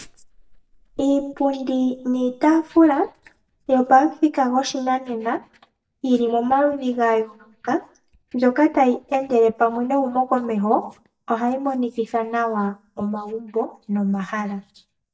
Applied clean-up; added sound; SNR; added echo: neural mask model DeepFilterNet 3.